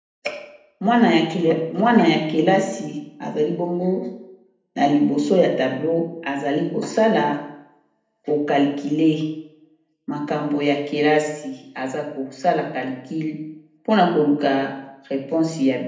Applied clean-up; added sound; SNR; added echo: none; none; none; reverberation time 0.7 s.